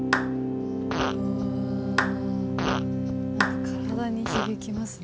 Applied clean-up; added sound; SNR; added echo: none; Clapping + Fart; 5 dB; none.